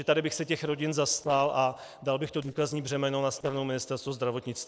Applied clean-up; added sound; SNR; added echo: neural separator model SepFormer DNS4.